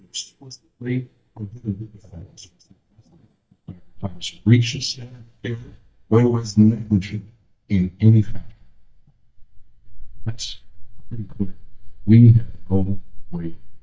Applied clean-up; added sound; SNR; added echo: neural mask model DeepFilterNet 3.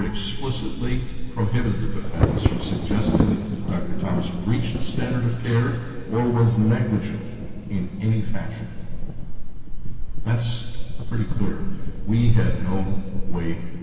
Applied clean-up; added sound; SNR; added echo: none; Thunder / Wind / Bird vocalization, bird call, bird song; -2 dB; reverberation time 2.6 s.